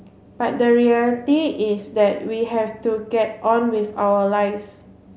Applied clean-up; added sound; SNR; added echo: none; none; none; none.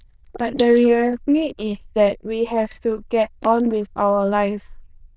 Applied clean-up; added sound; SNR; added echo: neural diffusion model UNIVERSE++.